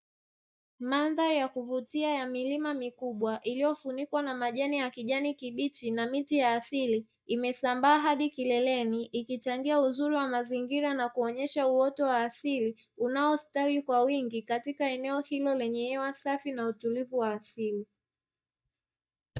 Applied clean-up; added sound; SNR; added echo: neural mask model DeepFilterNet 3.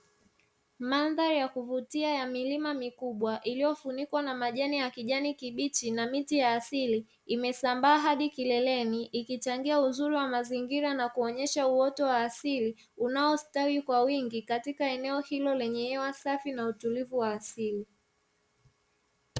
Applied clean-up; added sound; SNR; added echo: none; none; none; none.